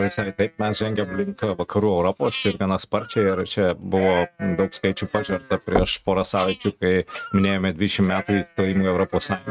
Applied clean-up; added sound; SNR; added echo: neural mask model RNNoise.